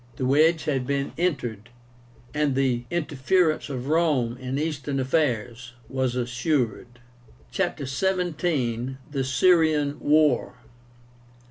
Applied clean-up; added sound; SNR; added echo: none; none; none; none.